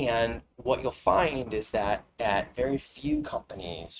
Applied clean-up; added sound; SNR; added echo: neural mask model RNNoise.